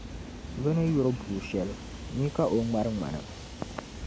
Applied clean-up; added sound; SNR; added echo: none; Train; 10 dB; none.